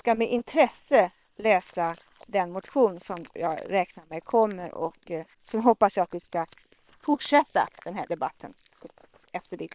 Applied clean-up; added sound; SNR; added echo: neural separator model SepFormer WHAM!.